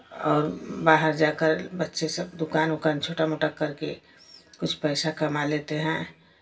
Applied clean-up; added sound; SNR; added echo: none; none; none; reverberation time 0.2 s.